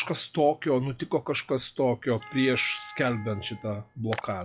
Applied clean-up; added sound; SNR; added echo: classical method log-MMSE.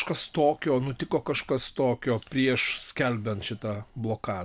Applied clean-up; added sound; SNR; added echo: none; none; none; none.